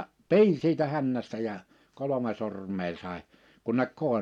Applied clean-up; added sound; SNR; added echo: none; none; none; none.